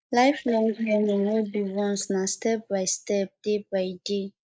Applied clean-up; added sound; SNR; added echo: neural mask model Resemble Enhance denoiser.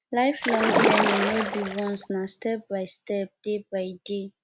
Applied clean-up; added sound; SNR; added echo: none; Splash, splatter; -3 dB; none.